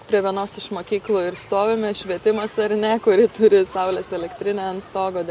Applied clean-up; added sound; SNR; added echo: none; none; none; none.